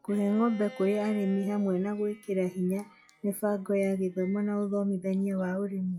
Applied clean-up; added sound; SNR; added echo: classical method log-MMSE.